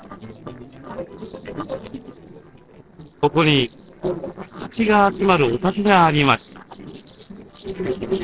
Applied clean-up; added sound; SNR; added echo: neural separator model SepFormer DNS4.